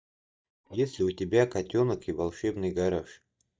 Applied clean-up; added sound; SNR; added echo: neural mask model DeepFilterNet 3.